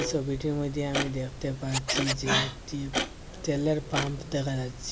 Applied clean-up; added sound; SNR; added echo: none; Scratching (performance technique) + Clock; 3 dB; none.